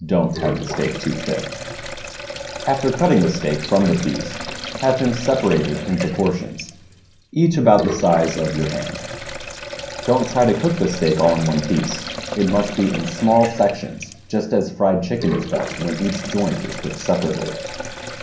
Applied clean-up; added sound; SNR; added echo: none; Sink (filling or washing); 10 dB; reverberation time 0.6 s.